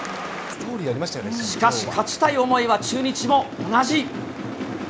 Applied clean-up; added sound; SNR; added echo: none; none; none; none.